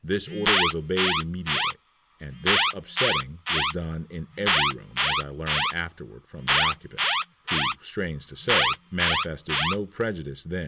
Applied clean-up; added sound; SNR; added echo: none; Alarm; -4 dB; none.